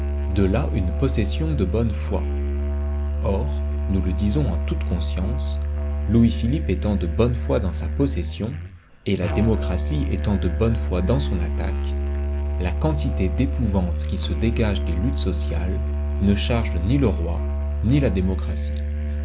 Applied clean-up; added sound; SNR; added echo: none; Musical instrument; -1 dB; none.